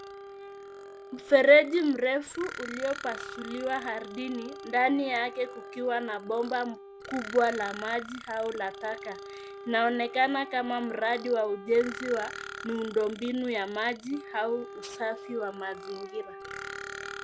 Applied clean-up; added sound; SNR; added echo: none; Wind instrument, woodwind instrument + Burping, eructation; 13 dB; none.